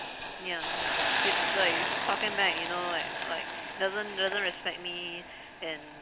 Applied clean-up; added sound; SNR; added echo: none; Hiss; 0 dB; none.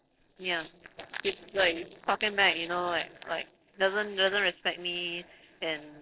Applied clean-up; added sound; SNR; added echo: neural separator model SepFormer DNS4.